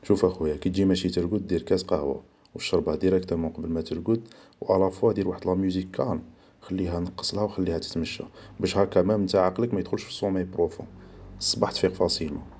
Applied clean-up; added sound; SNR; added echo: none; none; none; none.